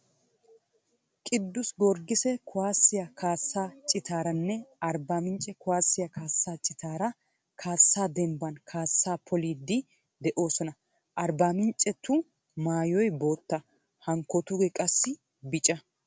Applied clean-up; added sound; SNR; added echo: none; none; none; none.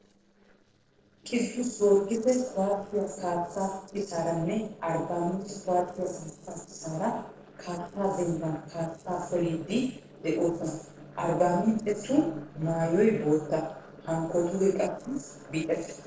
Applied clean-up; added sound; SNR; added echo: neural separator model SepFormer DNS4.